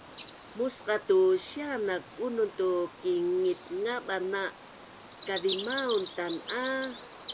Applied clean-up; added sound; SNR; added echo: none; Bird vocalization, bird call, bird song; 14 dB; none.